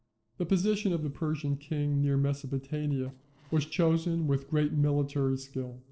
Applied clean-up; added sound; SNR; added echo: neural separator model SepFormer DNS4.